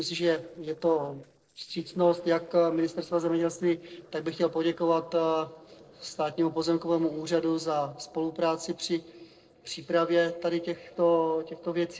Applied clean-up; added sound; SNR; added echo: neural separator model SepFormer DNS4.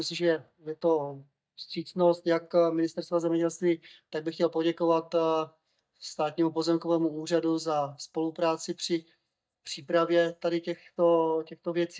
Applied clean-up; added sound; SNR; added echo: neural mask model DeepFilterNet 3.